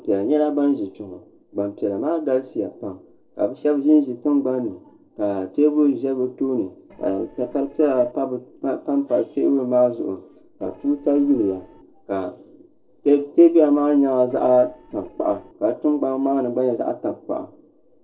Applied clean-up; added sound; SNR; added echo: neural separator model SepFormer DNS4.